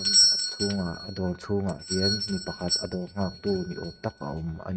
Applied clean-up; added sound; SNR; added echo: neural mask model RNNoise.